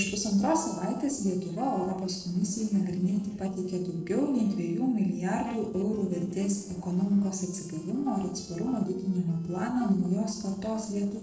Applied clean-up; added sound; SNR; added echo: neural separator model SepFormer DNS4.